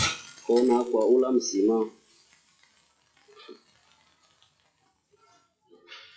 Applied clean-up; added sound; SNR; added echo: classical method WPE with log-MMSE.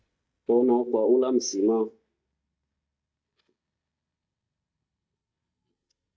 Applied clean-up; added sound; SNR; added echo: neural mask model DeepFilterNet 3.